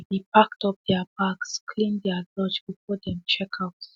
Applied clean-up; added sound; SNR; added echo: none; none; none; none.